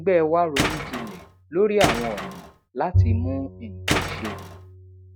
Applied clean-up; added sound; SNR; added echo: none; Tools + Bowed string instrument; 1 dB; none.